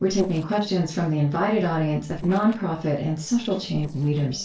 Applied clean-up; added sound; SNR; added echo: neural separator model SepFormer DNS4.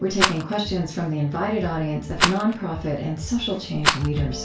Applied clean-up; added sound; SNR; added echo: none; Rattle; 0 dB; reverberation time 0.2 s.